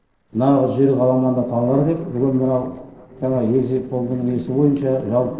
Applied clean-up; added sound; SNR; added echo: neural separator model SepFormer DNS4.